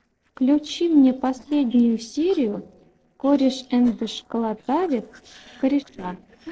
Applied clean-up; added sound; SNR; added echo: neural separator model SepFormer DNS4.